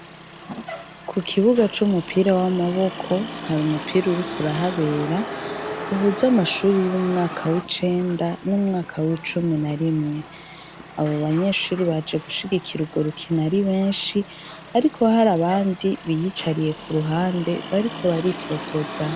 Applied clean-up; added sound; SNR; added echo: none; Motor vehicle (road); 12 dB; none.